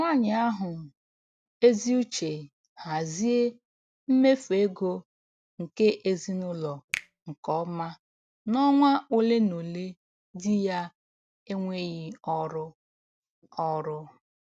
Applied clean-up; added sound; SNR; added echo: none; Finger snapping; 15 dB; none.